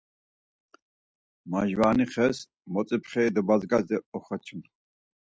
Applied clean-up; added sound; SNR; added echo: none; none; none; none.